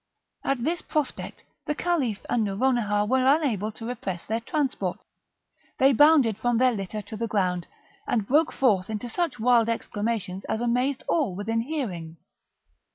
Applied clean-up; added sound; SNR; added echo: none; none; none; none.